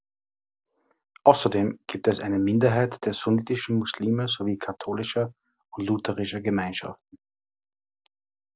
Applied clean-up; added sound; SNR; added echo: none; none; none; none.